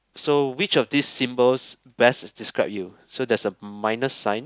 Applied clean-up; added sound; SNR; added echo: none; none; none; none.